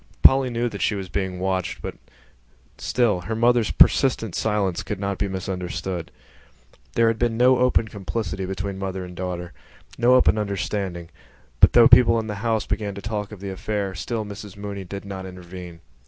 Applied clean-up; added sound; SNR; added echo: none; none; none; none.